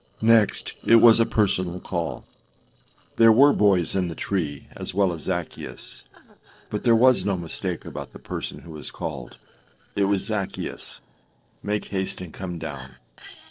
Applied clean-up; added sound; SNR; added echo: neural separator model SepFormer DNS4.